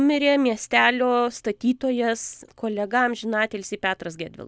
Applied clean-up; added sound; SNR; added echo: none; none; none; none.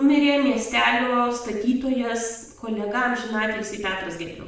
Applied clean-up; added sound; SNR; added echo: none; none; none; reverberation time 0.7 s.